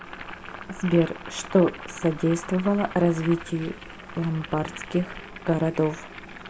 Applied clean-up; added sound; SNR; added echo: none; Boiling; 15 dB; none.